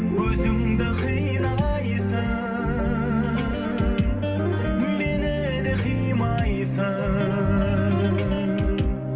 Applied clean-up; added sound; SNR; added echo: none; none; none; reverberation time 0.2 s.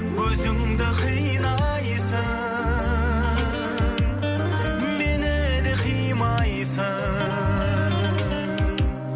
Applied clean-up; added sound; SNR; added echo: none; none; none; none.